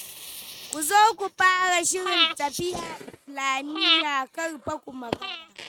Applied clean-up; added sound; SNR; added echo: neural mask model RNNoise.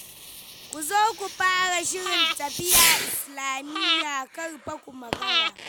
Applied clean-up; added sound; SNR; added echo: none; Breathing + Fireworks; -1 dB; none.